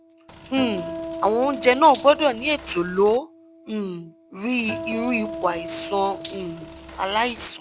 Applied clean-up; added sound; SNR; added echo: none; Acoustic guitar + Bathtub (filling or washing); 11 dB; none.